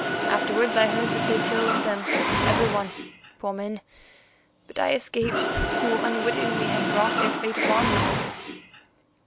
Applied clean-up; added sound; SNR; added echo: none; Mechanisms; -1 dB; none.